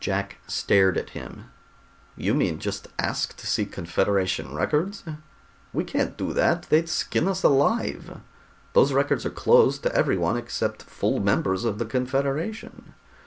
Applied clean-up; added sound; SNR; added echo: none; none; none; none.